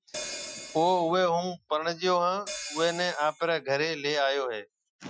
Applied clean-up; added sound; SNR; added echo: classical method Wiener filter.